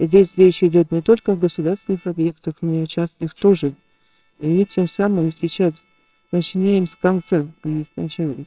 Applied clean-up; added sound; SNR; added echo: neural separator model SepFormer WHAMR!.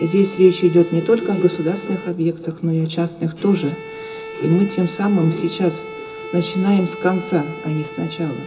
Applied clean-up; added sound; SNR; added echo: none; Bowed string instrument; 14 dB; reverberation time 0.2 s.